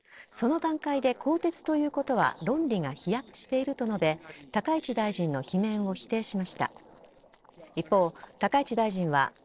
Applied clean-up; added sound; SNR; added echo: neural separator model SepFormer DNS4.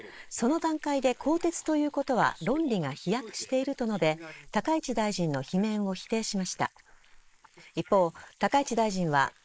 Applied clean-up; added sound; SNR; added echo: neural mask model Resemble Enhance denoiser.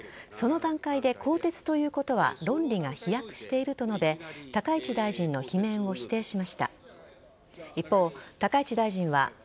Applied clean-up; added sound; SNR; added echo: none; none; none; none.